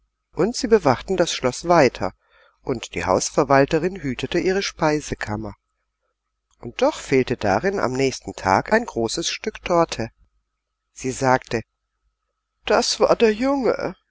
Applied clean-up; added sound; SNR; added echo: none; none; none; none.